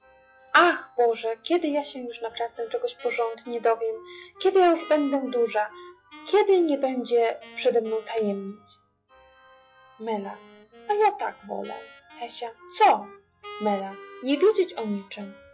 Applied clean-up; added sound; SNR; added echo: classical method log-MMSE.